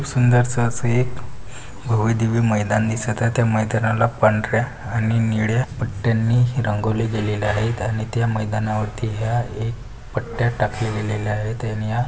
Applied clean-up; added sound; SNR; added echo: none; none; none; reverberation time 1.9 s.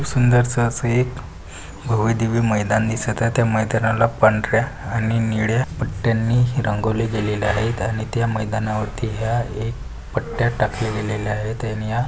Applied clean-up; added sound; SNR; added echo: none; none; none; none.